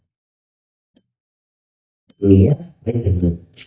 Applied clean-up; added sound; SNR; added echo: neural mask model DeepFilterNet 3.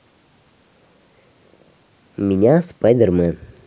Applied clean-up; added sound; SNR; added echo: none; none; none; none.